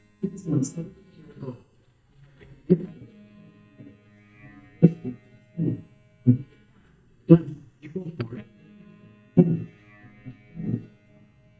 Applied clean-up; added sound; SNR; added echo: neural mask model DeepFilterNet 3.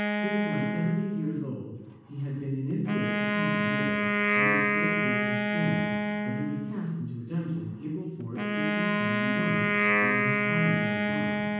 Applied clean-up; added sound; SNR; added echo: none; Wind instrument, woodwind instrument; -4 dB; reverberation time 1.2 s.